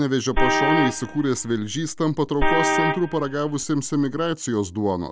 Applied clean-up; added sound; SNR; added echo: none; Vehicle horn, car horn, honking; 1 dB; none.